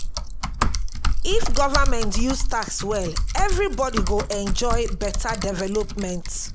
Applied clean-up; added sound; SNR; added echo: none; Typing; -4 dB; none.